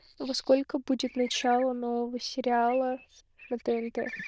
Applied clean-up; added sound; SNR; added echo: neural diffusion model UNIVERSE++.